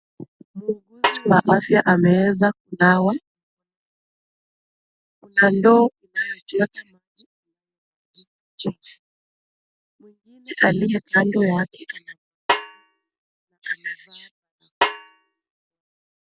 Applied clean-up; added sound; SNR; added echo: none; Snare drum; 5 dB; none.